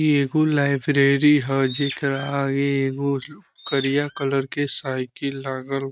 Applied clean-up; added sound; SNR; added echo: neural mask model RNNoise.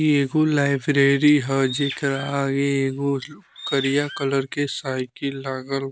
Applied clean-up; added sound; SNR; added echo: none; Bird; 15 dB; none.